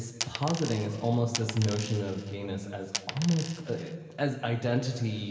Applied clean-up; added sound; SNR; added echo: none; Coin (dropping); 9 dB; reverberation time 2.3 s.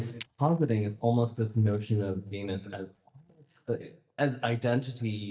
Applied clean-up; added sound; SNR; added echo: neural mask model DeepFilterNet 3.